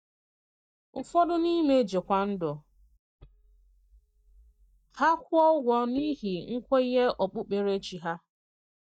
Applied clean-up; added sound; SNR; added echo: neural mask model DeepFilterNet 3.